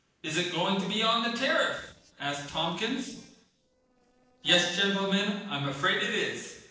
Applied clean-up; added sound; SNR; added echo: neural separator model SepFormer DNS4.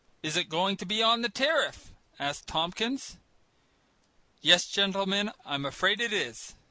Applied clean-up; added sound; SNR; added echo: none; none; none; none.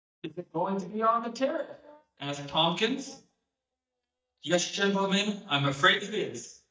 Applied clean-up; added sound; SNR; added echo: neural mask model DeepFilterNet 3.